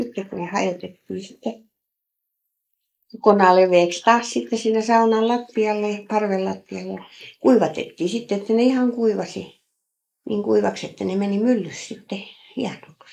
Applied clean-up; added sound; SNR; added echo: neural mask model Resemble Enhance denoiser.